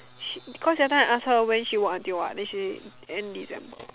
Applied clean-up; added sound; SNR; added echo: none; none; none; none.